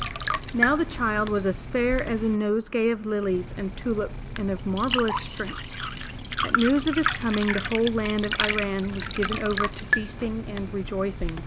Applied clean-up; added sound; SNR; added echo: none; Liquid; 3 dB; none.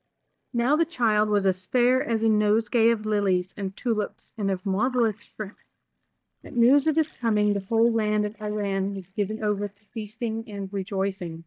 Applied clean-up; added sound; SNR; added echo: neural mask model DeepFilterNet 3.